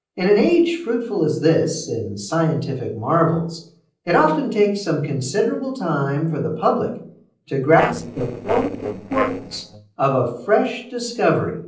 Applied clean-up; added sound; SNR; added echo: neural separator model SepFormer DNS4.